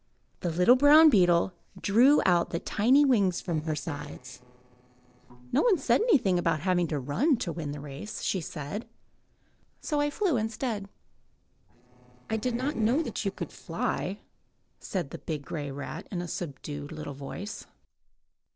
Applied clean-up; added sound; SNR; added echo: neural separator model SepFormer DNS4.